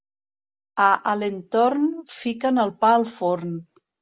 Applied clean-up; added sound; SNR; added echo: none; none; none; none.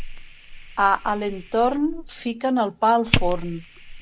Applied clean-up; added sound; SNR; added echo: none; Fire; 6 dB; none.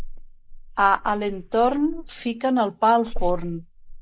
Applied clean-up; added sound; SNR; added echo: neural mask model Resemble Enhance denoiser.